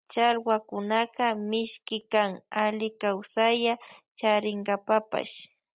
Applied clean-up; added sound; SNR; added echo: none; none; none; none.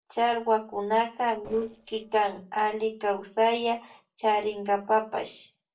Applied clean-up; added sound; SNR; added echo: neural separator model SepFormer DNS4.